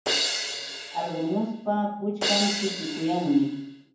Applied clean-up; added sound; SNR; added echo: none; Crash cymbal; 3 dB; reverberation time 0.9 s.